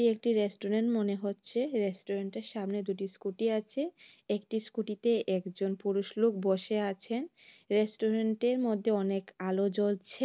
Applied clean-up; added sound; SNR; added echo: none; none; none; none.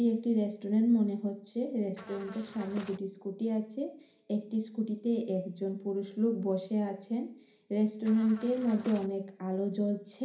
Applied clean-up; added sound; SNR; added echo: none; Buzz; 15 dB; reverberation time 0.5 s.